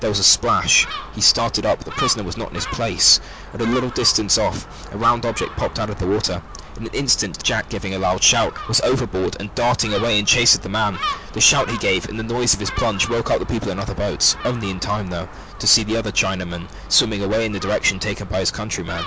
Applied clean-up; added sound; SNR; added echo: none; Gull, seagull; 12 dB; none.